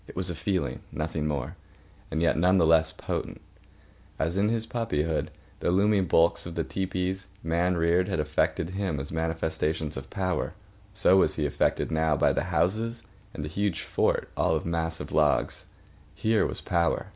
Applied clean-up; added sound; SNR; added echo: none; none; none; none.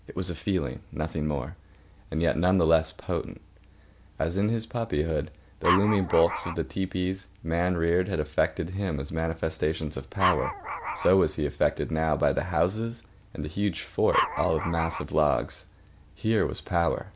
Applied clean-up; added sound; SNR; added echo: none; Dog; 3 dB; none.